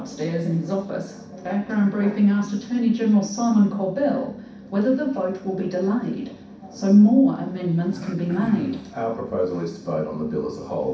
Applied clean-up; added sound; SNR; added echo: none; Cough; 14 dB; reverberation time 0.6 s.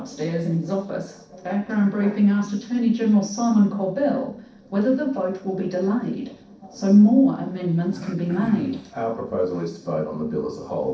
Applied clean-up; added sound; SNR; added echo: neural separator model SepFormer DNS4.